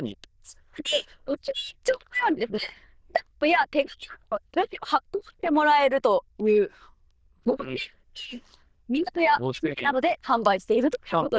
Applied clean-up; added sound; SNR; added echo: neural diffusion model UNIVERSE++.